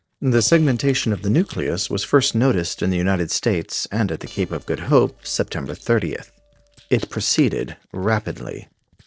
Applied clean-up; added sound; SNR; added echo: neural separator model SepFormer DNS4.